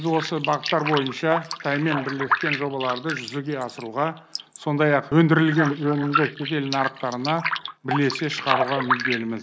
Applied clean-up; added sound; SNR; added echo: neural mask model Resemble Enhance denoiser.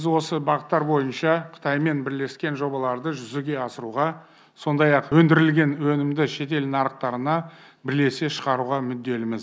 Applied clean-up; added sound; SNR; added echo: none; none; none; none.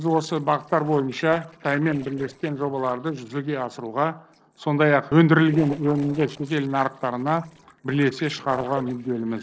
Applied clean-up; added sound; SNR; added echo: neural separator model SepFormer DNS4.